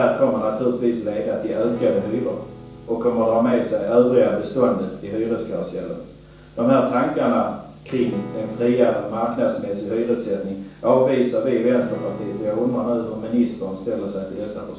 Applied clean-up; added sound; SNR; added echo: none; Acoustic guitar / Strum; 16 dB; reverberation time 0.7 s.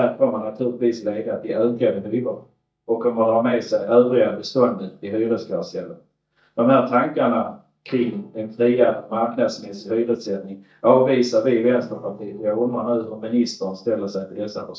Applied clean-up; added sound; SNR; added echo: neural mask model DeepFilterNet 3.